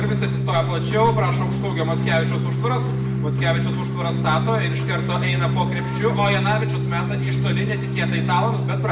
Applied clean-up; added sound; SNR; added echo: none; Organ; -3 dB; reverberation time 0.7 s.